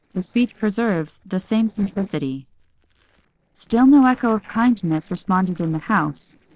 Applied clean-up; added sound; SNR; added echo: neural separator model SepFormer DNS4.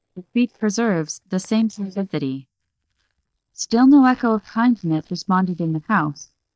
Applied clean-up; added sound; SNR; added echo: neural mask model DeepFilterNet 3.